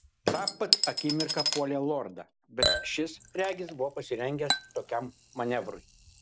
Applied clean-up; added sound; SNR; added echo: none; Chink, clink / Liquid; 0 dB; none.